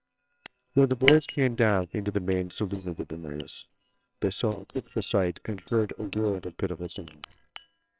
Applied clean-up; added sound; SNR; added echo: neural separator model SepFormer WHAMR!.